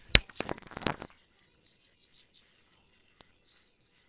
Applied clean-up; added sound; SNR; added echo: neural separator model SepFormer WHAMR!.